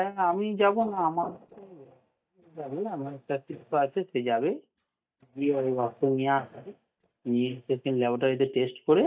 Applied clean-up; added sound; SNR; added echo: neural mask model DeepFilterNet 3.